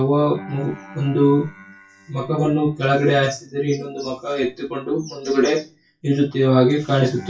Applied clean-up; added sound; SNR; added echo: classical method WPE with log-MMSE.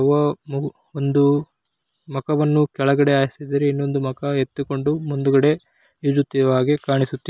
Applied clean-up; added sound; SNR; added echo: none; none; none; none.